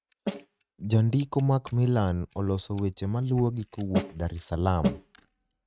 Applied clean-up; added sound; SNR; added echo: neural mask model RNNoise.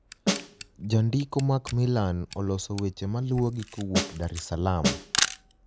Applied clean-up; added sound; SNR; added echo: none; Camera + Snare drum; 5 dB; none.